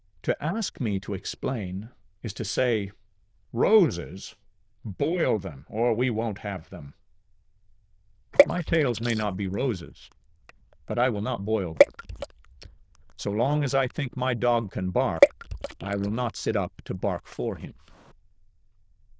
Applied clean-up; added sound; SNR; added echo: neural diffusion model UNIVERSE++.